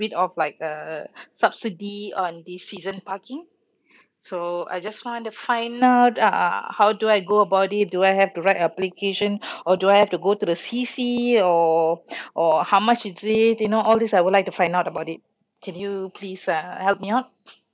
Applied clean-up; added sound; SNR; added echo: none; none; none; none.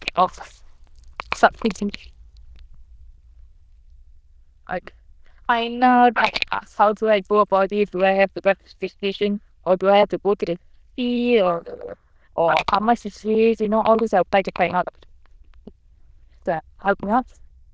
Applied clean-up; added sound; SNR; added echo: neural diffusion model UNIVERSE++.